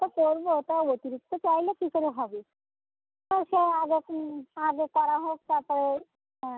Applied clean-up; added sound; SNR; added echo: none; none; none; none.